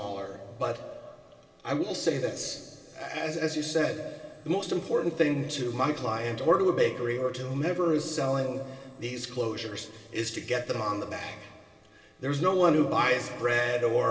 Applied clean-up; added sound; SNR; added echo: none; none; none; reverberation time 2.0 s.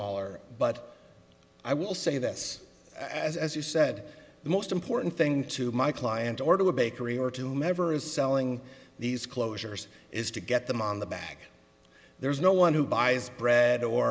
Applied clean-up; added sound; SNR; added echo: none; none; none; none.